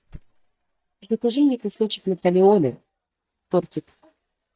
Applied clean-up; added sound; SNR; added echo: neural mask model DeepFilterNet 3.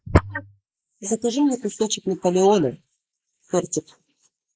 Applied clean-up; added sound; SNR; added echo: neural mask model Resemble Enhance denoiser.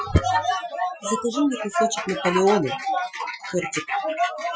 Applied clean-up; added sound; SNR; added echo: classical method Wiener filter.